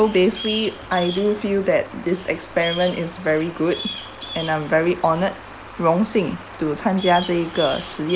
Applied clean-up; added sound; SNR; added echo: none; Bird vocalization, bird call, bird song; 13 dB; none.